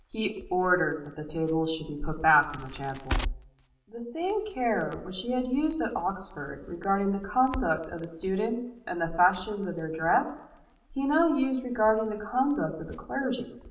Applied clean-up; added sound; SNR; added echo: none; Crackle; 14 dB; reverberation time 0.6 s.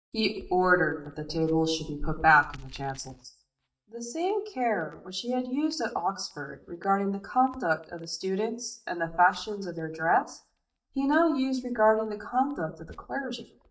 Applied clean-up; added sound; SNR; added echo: neural mask model DeepFilterNet 3.